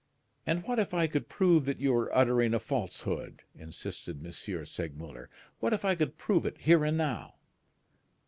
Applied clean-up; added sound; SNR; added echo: none; none; none; none.